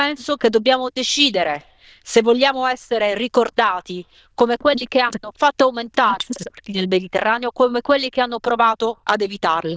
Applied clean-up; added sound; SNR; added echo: neural diffusion model UNIVERSE++.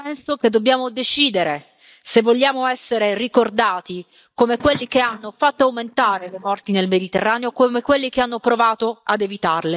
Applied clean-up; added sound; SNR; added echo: neural mask model DeepFilterNet 3.